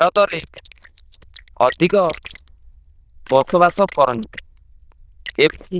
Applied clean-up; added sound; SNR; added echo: neural diffusion model UNIVERSE++.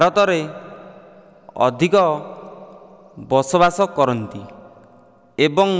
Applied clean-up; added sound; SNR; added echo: none; none; none; none.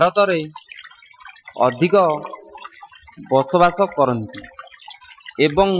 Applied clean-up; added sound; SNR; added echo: classical method Wiener filter.